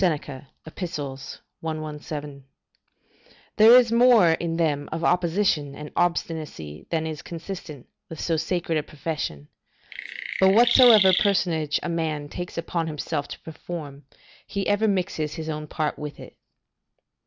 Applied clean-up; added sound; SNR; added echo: none; Chirp, tweet; 2 dB; none.